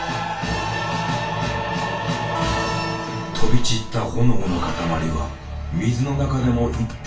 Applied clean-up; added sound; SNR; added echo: none; Acoustic guitar; 15 dB; reverberation time 0.4 s.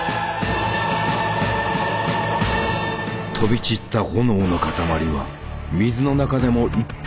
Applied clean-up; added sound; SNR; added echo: none; none; none; none.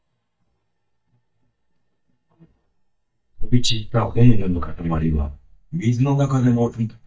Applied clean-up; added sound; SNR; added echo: neural mask model DeepFilterNet 3.